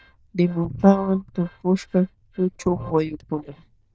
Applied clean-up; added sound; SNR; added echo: neural diffusion model UNIVERSE++.